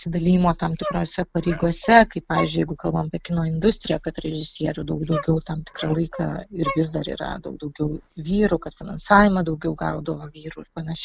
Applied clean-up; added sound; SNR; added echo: none; Dog; 14 dB; none.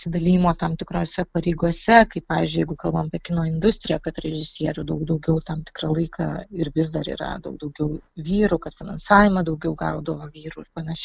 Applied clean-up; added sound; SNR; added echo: none; none; none; none.